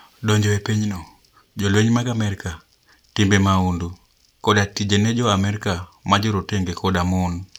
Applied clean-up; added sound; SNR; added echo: none; none; none; none.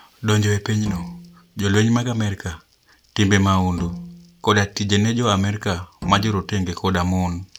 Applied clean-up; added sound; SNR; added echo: none; Bowed string instrument; 14 dB; none.